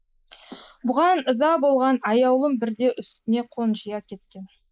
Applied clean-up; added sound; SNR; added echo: neural mask model Resemble Enhance denoiser.